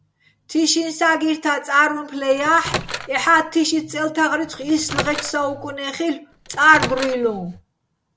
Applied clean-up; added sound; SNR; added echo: none; Microwave oven; 10 dB; none.